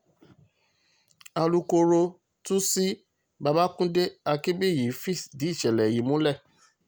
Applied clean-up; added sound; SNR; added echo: none; none; none; none.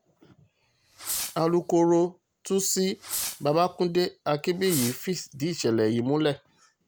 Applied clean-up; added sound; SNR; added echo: none; Fireworks; 11 dB; none.